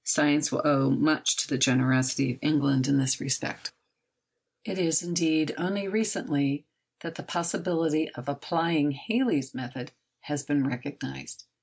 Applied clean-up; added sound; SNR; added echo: none; none; none; none.